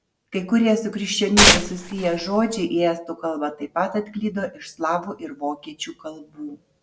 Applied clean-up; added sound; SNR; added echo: none; Tearing; -5 dB; none.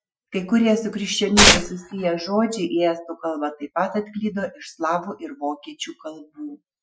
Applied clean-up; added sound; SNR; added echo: classical method Wiener filter.